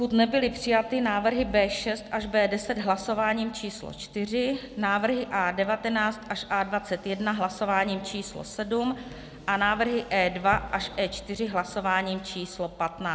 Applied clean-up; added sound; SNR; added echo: none; none; none; none.